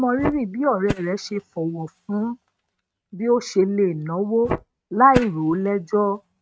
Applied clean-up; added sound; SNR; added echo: neural mask model RNNoise.